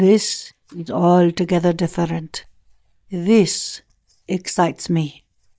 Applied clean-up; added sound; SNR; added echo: neural mask model DeepFilterNet 3.